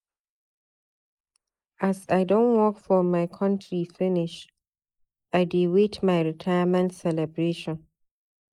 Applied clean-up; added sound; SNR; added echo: neural mask model Resemble Enhance denoiser.